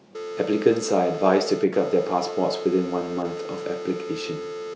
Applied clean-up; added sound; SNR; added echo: none; Telephone; 9 dB; none.